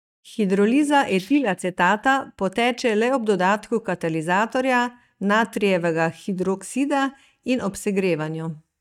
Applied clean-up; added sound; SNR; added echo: neural mask model DeepFilterNet 3.